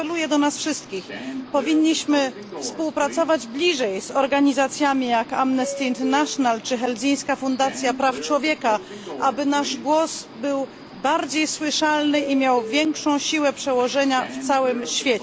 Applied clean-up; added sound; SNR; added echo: none; Subway, metro, underground; 14 dB; none.